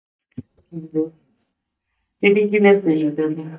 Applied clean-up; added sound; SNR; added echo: neural mask model DeepFilterNet 3.